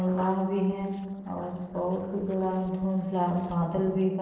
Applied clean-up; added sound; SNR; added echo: neural separator model SepFormer DNS4.